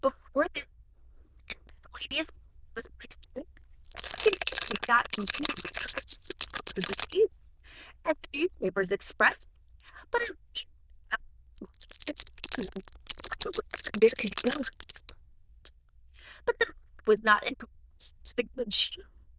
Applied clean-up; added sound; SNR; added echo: neural diffusion model UNIVERSE++.